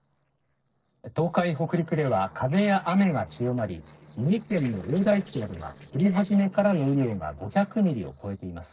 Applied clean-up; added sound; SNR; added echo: neural separator model SepFormer DNS4.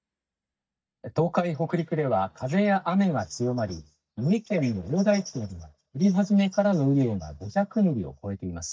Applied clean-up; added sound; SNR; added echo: neural mask model DeepFilterNet 3.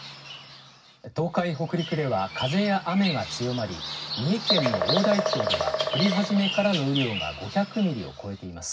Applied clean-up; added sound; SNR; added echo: none; Bird vocalization, bird call, bird song; 4 dB; reverberation time 0.4 s.